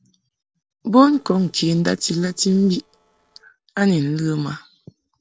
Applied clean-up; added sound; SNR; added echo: neural separator model SepFormer DNS4.